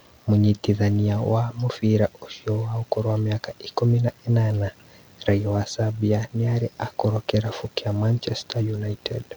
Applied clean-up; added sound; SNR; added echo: none; none; none; none.